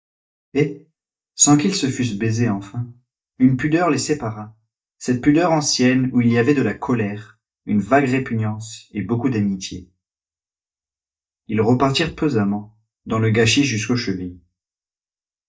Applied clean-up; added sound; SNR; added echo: neural mask model DeepFilterNet 3.